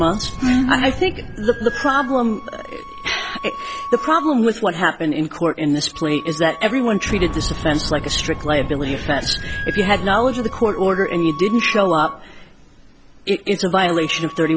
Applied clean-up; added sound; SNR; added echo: none; Boom + Wind instrument, woodwind instrument; 10 dB; none.